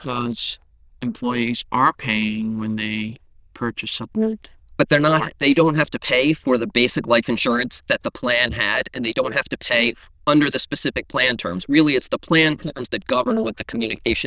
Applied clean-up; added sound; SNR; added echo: neural diffusion model UNIVERSE++.